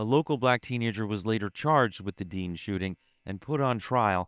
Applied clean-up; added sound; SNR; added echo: neural separator model SepFormer WHAM!.